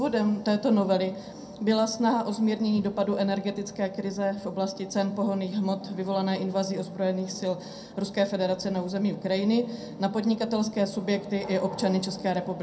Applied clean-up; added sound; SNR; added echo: none; none; none; reverberation time 0.2 s.